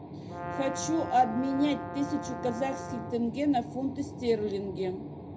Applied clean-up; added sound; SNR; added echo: none; Brass instrument; 9 dB; reverberation time 0.4 s.